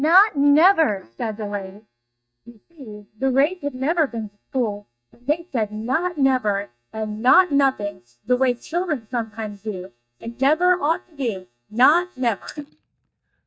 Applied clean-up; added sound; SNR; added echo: neural mask model DeepFilterNet 3.